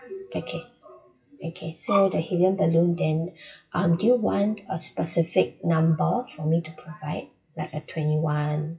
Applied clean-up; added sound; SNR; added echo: classical method WPE with log-MMSE.